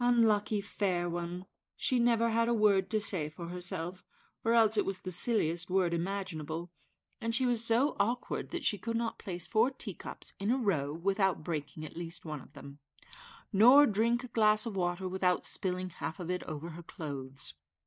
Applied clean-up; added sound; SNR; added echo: neural mask model DeepFilterNet 3.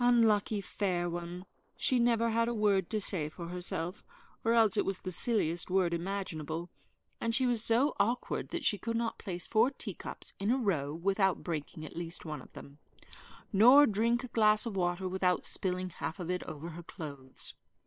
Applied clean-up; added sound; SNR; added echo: neural separator model SepFormer WHAM!.